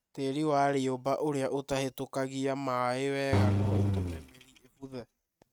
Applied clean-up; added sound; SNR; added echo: neural mask model RNNoise.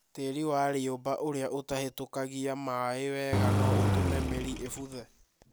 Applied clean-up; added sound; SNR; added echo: none; Engine; -5 dB; none.